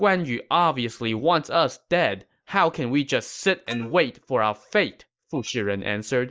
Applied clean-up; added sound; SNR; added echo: neural mask model DeepFilterNet 3.